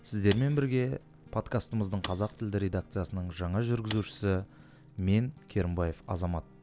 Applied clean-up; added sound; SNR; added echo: none; Shatter / Crushing; 18 dB; none.